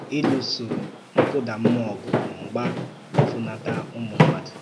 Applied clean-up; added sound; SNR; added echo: none; Walk, footsteps; -5 dB; none.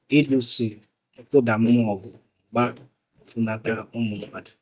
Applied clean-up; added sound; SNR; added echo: neural mask model DeepFilterNet 3.